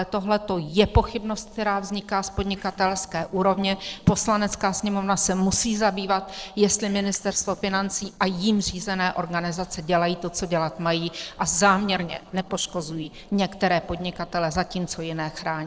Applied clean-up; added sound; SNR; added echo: neural separator model SepFormer DNS4.